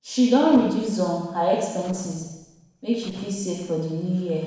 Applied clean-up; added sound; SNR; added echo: neural separator model SepFormer DNS4.